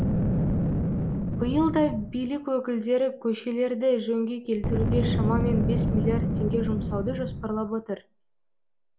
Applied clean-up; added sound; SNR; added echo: none; Boom; 0 dB; none.